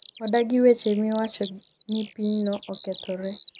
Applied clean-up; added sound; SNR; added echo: neural mask model RNNoise.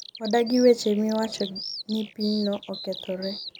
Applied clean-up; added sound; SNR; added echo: none; Bird vocalization, bird call, bird song; 13 dB; none.